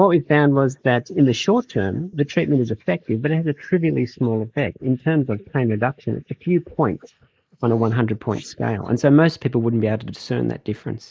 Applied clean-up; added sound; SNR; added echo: neural mask model Resemble Enhance denoiser.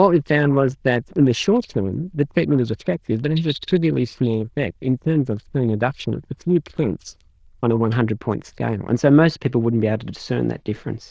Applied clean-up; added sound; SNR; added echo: neural diffusion model UNIVERSE++.